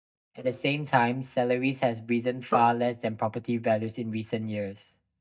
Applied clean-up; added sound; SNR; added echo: neural mask model DeepFilterNet 3.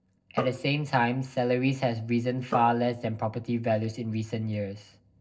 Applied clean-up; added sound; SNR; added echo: neural separator model SepFormer DNS4.